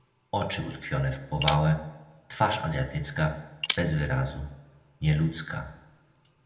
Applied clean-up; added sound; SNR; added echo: none; Shatter; 9 dB; reverberation time 0.8 s.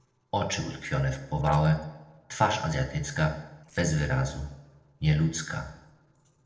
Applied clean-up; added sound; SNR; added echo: neural separator model SepFormer DNS4.